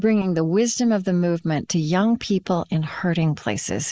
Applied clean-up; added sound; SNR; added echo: neural mask model Resemble Enhance denoiser.